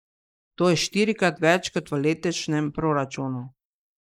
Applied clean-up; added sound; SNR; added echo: neural mask model Resemble Enhance denoiser.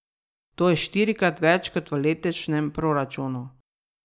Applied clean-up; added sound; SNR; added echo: none; none; none; none.